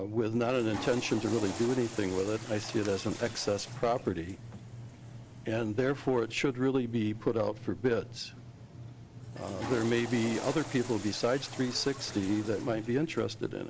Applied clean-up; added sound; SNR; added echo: none; Toilet flush / Water; 14 dB; none.